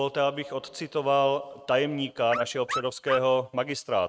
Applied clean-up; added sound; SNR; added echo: neural mask model RNNoise.